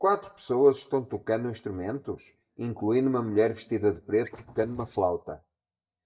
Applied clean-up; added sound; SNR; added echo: neural mask model DeepFilterNet 3.